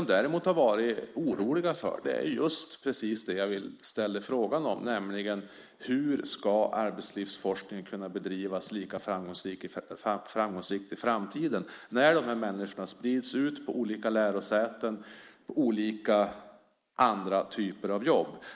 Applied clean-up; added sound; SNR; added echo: neural mask model Resemble Enhance denoiser.